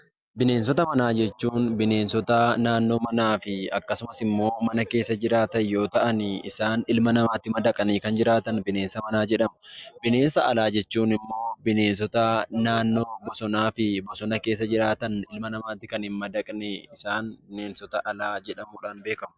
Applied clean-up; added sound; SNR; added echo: none; none; none; none.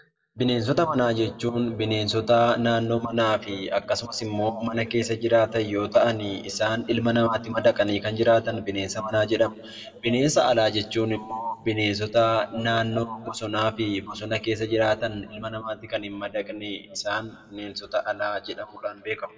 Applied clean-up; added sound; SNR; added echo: none; none; none; reverberation time 0.7 s.